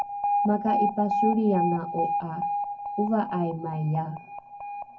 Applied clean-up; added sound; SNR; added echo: none; Alarm; 1 dB; reverberation time 0.3 s.